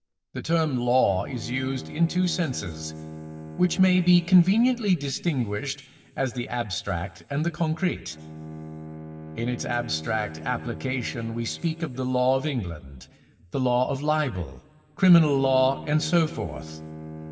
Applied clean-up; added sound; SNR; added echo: none; Bowed string instrument; 15 dB; reverberation time 2.1 s.